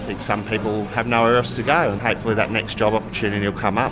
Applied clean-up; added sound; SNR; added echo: none; none; none; none.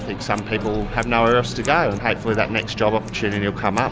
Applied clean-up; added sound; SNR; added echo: none; Engine starting / Car + Scissors; 16 dB; none.